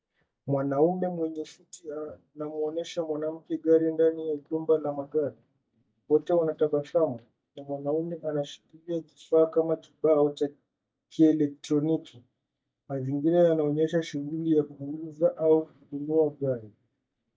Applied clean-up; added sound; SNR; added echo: neural mask model DeepFilterNet 3.